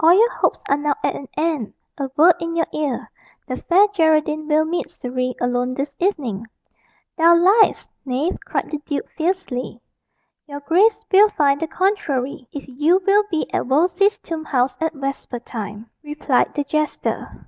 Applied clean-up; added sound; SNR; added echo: none; none; none; none.